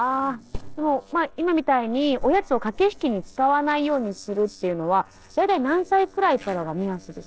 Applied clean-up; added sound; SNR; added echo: neural separator model SepFormer DNS4.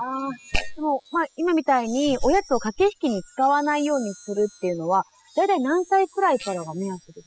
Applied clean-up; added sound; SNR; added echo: classical method spectral subtraction.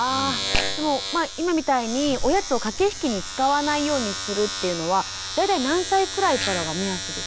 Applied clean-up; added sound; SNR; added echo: none; Domestic sounds, home sounds; 5 dB; none.